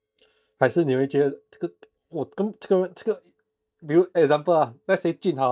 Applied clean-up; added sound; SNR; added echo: neural mask model DeepFilterNet 3.